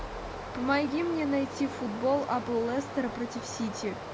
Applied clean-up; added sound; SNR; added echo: none; Stream; 8 dB; none.